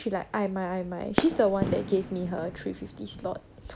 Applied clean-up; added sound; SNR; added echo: none; Fireworks; 5 dB; none.